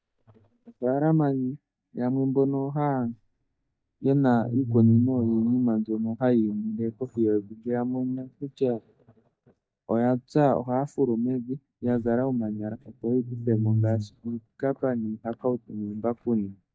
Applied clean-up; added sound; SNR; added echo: neural mask model DeepFilterNet 3.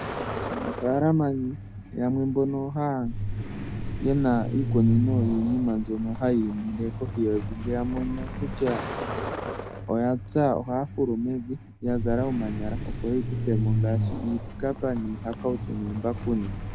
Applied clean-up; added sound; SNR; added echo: none; Truck; 4 dB; none.